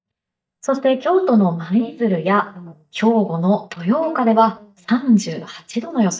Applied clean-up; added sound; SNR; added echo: neural mask model DeepFilterNet 3.